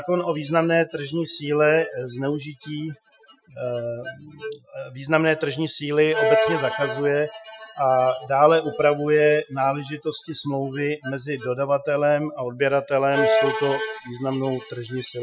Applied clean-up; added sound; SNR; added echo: classical method Wiener filter.